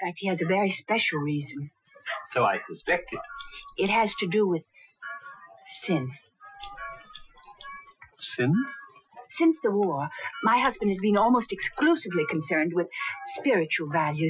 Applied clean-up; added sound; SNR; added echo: classical method Wiener filter.